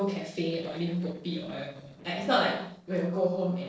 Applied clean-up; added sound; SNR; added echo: neural separator model SepFormer DNS4.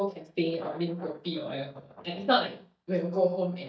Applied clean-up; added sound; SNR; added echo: neural mask model DeepFilterNet 3.